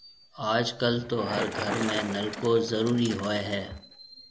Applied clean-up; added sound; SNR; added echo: none; Bicycle; 9 dB; none.